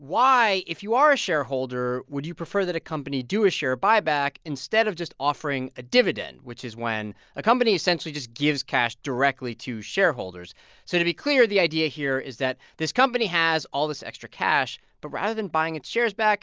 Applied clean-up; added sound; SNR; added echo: none; none; none; none.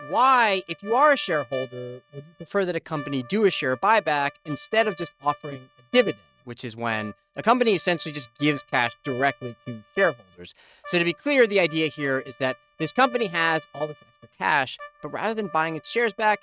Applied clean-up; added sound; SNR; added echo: neural mask model RNNoise.